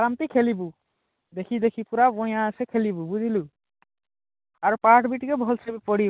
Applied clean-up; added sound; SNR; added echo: none; none; none; none.